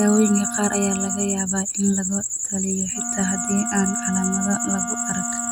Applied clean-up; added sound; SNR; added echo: none; Wind instrument, woodwind instrument; 10 dB; none.